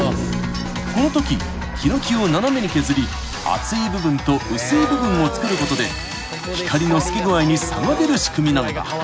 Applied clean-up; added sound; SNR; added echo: none; Drum; 14 dB; none.